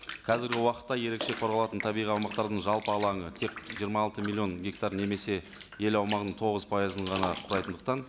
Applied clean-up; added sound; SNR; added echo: none; Bathtub (filling or washing); 12 dB; none.